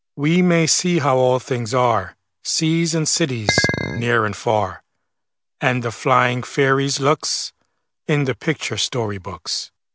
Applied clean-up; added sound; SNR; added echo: none; Chink, clink; 2 dB; none.